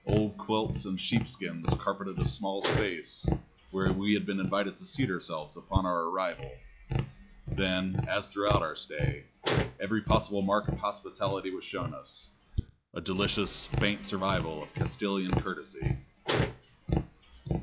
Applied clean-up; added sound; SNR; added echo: classical method log-MMSE.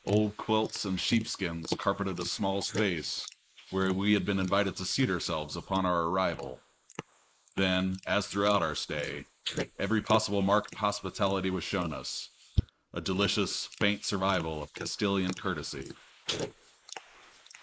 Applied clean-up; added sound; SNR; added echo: neural mask model Resemble Enhance denoiser.